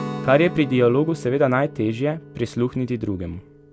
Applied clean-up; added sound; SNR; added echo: none; Guitar; 13 dB; none.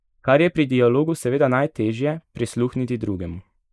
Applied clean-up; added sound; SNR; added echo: neural mask model Resemble Enhance denoiser.